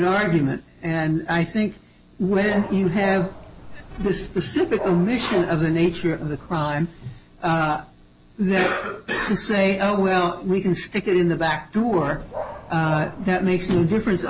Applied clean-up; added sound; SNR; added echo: none; Dog; 13 dB; none.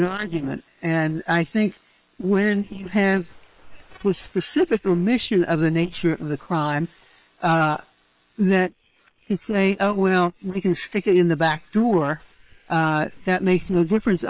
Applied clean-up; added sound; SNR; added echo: neural separator model SepFormer WHAM!.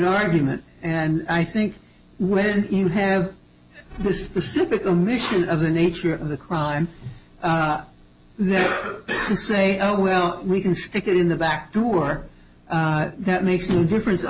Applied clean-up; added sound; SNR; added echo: none; none; none; none.